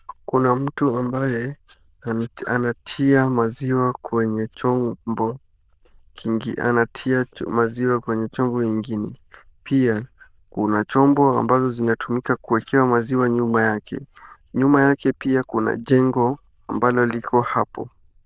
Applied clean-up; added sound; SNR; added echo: neural diffusion model UNIVERSE++.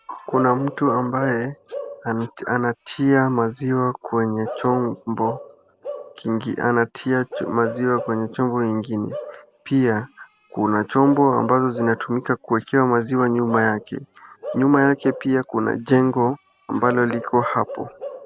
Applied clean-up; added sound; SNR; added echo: none; Bark / Livestock, farm animals, working animals; 15 dB; none.